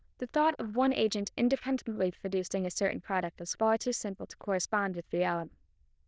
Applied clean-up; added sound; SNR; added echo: neural diffusion model UNIVERSE++.